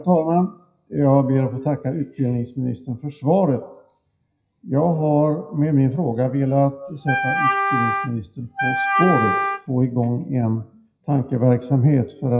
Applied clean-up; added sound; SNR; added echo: classical method WPE with log-MMSE.